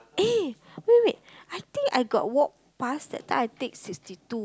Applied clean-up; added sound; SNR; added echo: none; none; none; none.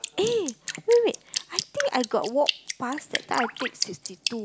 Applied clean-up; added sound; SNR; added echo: none; Drip; 6 dB; none.